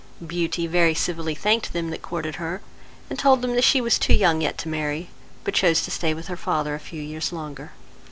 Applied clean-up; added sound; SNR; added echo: none; none; none; none.